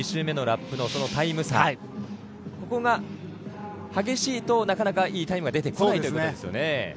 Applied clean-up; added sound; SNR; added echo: none; none; none; none.